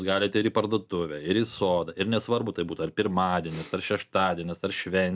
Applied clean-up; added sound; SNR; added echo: none; none; none; none.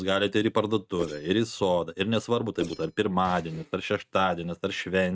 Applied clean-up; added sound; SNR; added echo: neural mask model RNNoise.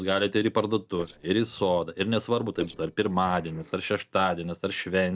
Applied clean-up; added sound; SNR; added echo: neural separator model SepFormer DNS4.